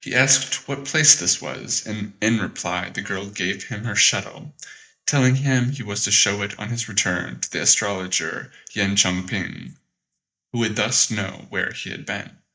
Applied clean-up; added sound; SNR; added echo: neural mask model DeepFilterNet 3.